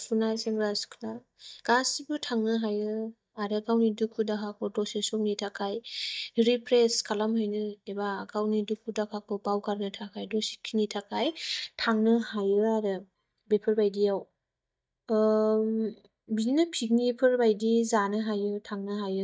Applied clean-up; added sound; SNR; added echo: neural mask model DeepFilterNet 3.